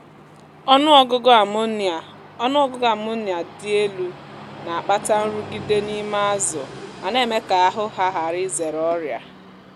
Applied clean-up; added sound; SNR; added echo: none; Train; 17 dB; none.